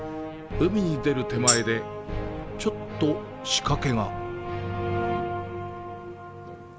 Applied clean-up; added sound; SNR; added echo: none; Tambourine; 0 dB; none.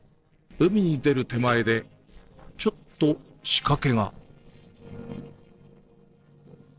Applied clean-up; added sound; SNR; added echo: neural separator model SepFormer DNS4.